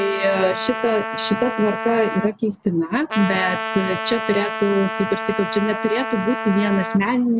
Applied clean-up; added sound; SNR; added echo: none; Trumpet; 6 dB; none.